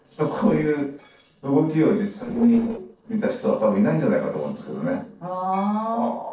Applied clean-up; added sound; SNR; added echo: neural separator model SepFormer DNS4.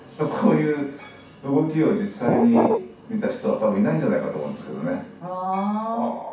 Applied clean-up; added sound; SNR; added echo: none; Glass; 0 dB; reverberation time 0.6 s.